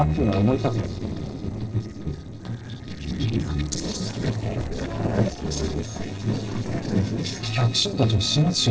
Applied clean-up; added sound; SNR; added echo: neural separator model SepFormer DNS4.